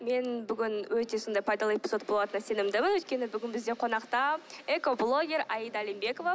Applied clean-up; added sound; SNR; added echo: none; none; none; none.